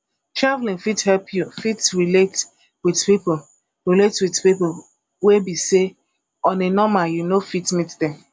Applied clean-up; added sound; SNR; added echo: none; none; none; none.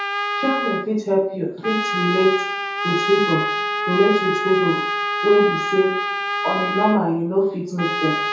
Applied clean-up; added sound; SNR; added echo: none; Trumpet; 3 dB; reverberation time 0.6 s.